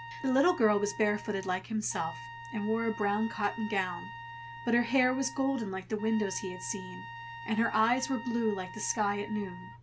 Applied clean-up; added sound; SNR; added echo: none; Trumpet; 14 dB; none.